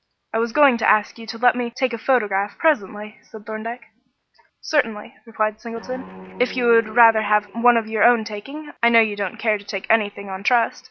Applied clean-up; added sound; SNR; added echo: none; Guitar; 18 dB; none.